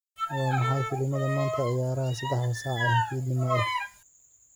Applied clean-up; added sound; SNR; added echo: none; Bowed string instrument; 3 dB; none.